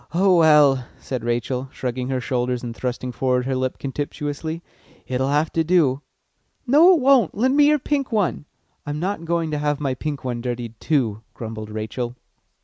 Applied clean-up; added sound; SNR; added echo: none; none; none; none.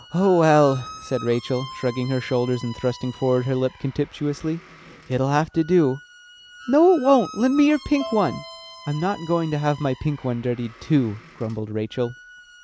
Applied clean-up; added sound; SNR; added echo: none; Squeak + Bowed string instrument; 19 dB; none.